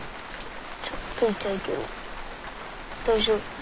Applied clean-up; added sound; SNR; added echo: none; Chewing, mastication; 11 dB; none.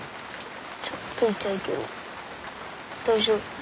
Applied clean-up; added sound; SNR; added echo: none; none; none; none.